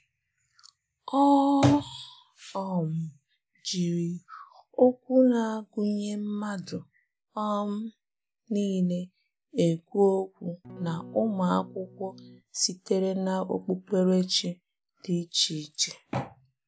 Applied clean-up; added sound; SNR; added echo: none; Electric guitar / Strum; 17 dB; none.